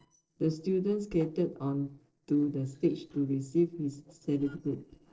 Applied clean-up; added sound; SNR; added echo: neural separator model SepFormer DNS4.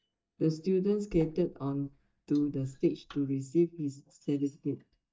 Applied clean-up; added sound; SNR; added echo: neural mask model DeepFilterNet 3.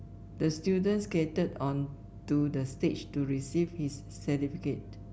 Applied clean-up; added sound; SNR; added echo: none; none; none; none.